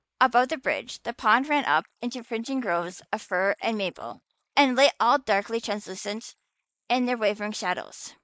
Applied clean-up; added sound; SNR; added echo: neural mask model Resemble Enhance denoiser.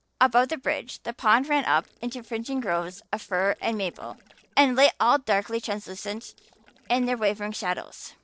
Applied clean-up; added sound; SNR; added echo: neural separator model SepFormer DNS4.